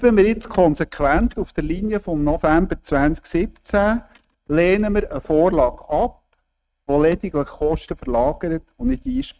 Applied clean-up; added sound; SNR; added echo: neural mask model RNNoise.